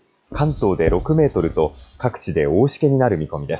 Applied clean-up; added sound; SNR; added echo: classical method log-MMSE.